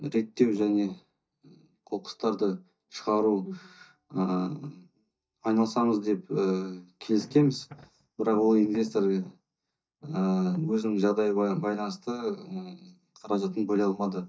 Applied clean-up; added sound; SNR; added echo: neural mask model DeepFilterNet 3.